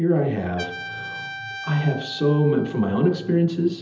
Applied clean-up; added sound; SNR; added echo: none; Trumpet; 14 dB; reverberation time 1.2 s.